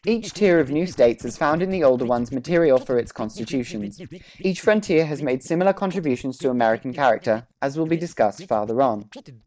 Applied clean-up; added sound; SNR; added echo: neural mask model DeepFilterNet 3.